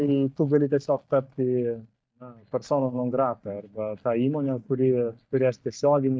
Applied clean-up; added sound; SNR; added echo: neural mask model DeepFilterNet 3.